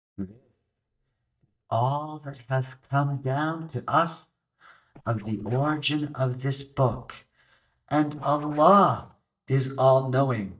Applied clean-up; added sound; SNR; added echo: neural mask model DeepFilterNet 3.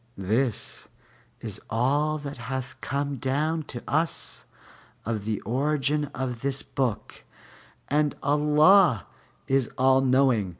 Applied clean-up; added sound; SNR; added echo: none; none; none; none.